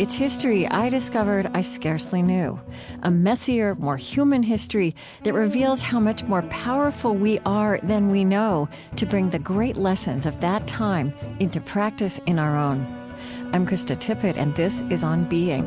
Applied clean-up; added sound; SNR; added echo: none; none; none; none.